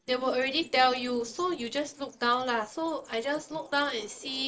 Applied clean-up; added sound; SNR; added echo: neural separator model SepFormer DNS4.